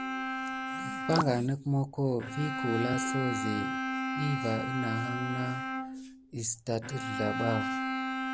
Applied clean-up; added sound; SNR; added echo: none; Bowed string instrument; 2 dB; none.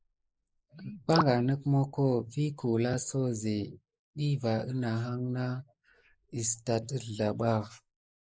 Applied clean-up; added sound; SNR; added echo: neural mask model Resemble Enhance denoiser.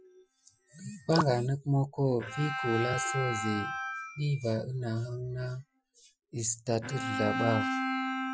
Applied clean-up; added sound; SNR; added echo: classical method Wiener filter.